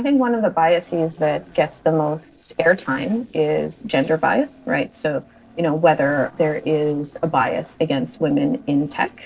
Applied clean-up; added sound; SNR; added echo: neural separator model SepFormer DNS4.